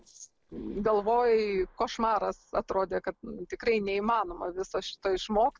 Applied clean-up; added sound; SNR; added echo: neural separator model SepFormer DNS4.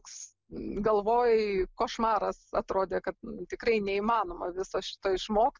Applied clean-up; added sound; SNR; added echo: none; none; none; none.